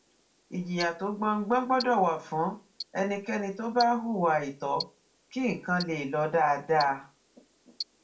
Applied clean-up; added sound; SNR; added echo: none; Tick-tock; 17 dB; reverberation time 0.3 s.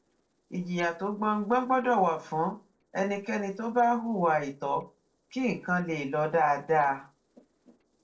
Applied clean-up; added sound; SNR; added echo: neural separator model SepFormer DNS4.